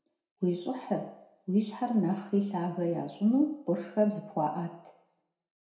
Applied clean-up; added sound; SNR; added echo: none; none; none; reverberation time 0.6 s.